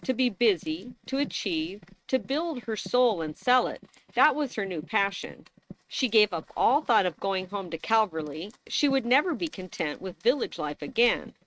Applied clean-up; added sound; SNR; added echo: neural mask model RNNoise.